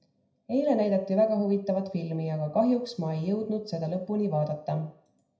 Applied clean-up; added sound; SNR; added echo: none; none; none; reverberation time 0.5 s.